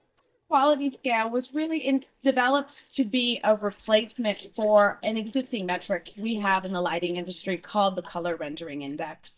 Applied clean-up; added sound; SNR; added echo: neural mask model DeepFilterNet 3.